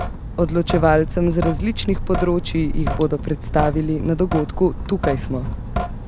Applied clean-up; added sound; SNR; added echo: none; Drip / Sink (filling or washing); 4 dB; none.